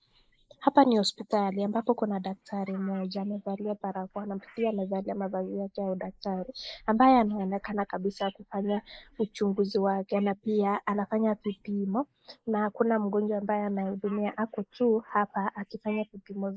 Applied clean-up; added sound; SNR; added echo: neural mask model Resemble Enhance denoiser.